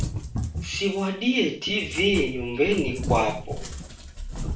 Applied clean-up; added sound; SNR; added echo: none; Cat; 6 dB; reverberation time 0.4 s.